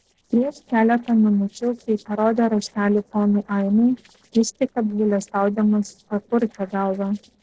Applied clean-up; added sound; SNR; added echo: neural separator model SepFormer DNS4.